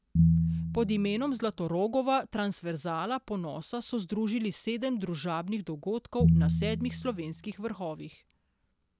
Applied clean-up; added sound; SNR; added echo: none; Piano; -4 dB; none.